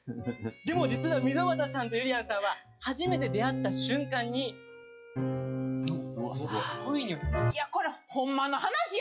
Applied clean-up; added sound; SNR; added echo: classical method log-MMSE.